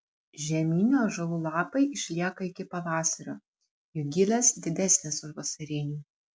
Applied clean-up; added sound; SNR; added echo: none; none; none; none.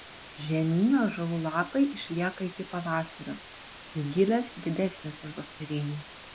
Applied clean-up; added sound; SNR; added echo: none; Water; 15 dB; none.